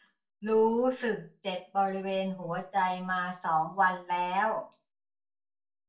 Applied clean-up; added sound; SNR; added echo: none; none; none; reverberation time 0.3 s.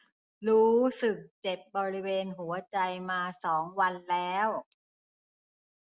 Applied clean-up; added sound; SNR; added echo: none; none; none; none.